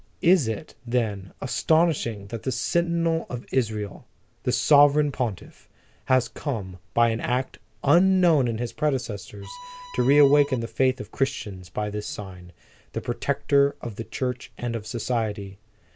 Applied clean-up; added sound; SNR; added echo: none; Bowed string instrument; 16 dB; none.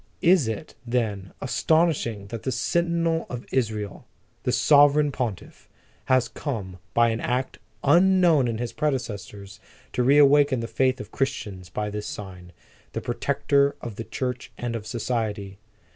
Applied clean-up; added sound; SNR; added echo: none; none; none; none.